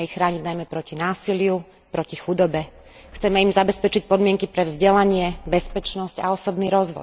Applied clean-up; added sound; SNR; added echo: none; Motor vehicle (road); 18 dB; none.